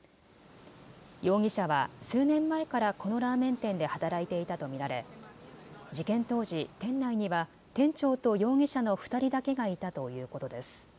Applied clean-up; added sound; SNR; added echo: none; none; none; none.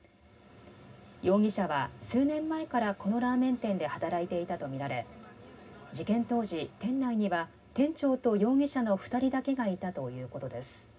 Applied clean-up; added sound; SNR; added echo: none; none; none; reverberation time 0.4 s.